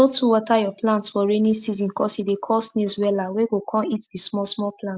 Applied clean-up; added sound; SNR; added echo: none; none; none; none.